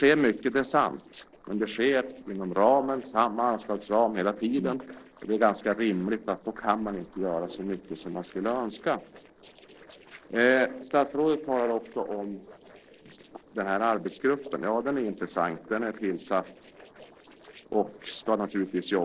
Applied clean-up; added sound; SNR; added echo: neural separator model SepFormer DNS4.